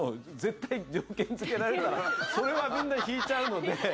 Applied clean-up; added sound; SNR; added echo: none; none; none; none.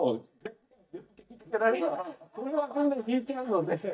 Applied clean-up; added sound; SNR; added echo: neural mask model DeepFilterNet 3.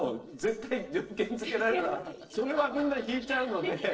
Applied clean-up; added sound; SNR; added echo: neural separator model SepFormer DNS4.